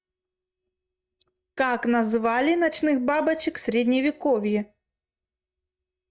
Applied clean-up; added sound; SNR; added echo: neural mask model DeepFilterNet 3.